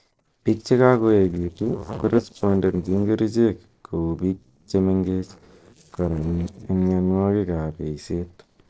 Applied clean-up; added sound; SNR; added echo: neural separator model SepFormer DNS4.